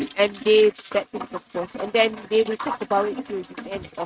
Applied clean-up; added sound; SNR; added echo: neural mask model RNNoise.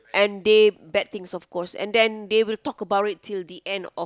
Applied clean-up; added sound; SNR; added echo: none; none; none; none.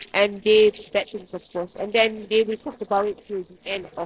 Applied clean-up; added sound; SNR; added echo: neural separator model SepFormer DNS4.